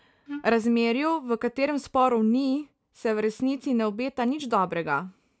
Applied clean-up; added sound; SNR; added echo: none; Wind instrument, woodwind instrument; 14 dB; none.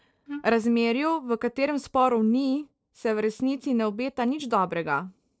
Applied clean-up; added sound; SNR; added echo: neural separator model SepFormer DNS4.